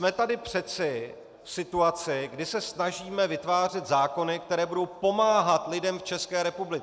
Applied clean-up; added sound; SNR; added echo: none; none; none; none.